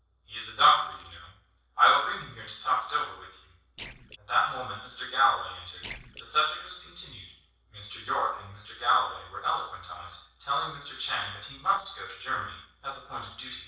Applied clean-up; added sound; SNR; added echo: neural separator model SepFormer DNS4.